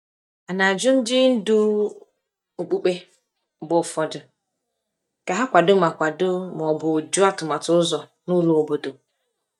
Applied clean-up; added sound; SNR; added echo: neural mask model DeepFilterNet 3.